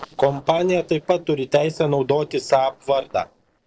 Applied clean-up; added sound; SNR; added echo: neural separator model SepFormer DNS4.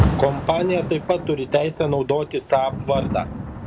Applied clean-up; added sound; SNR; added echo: none; Rain; 4 dB; none.